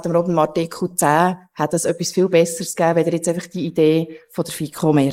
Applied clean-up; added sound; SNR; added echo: neural mask model Resemble Enhance denoiser.